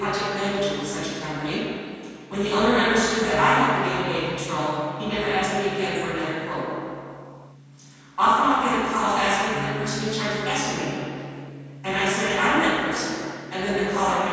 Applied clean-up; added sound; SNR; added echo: none; Bass guitar; 15 dB; reverberation time 2.1 s.